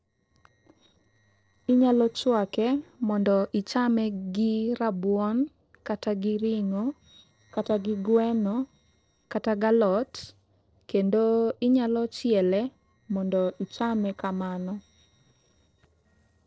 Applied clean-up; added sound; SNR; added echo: neural separator model SepFormer DNS4.